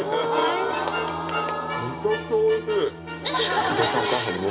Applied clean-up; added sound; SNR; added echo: none; Bowed string instrument; 15 dB; reverberation time 2.8 s.